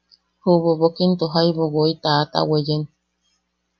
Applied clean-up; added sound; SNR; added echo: none; none; none; none.